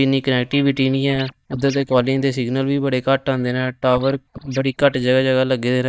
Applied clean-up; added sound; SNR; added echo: neural mask model DeepFilterNet 3.